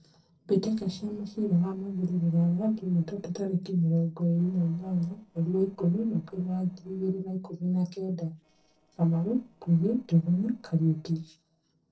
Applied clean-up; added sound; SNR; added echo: neural separator model SepFormer DNS4.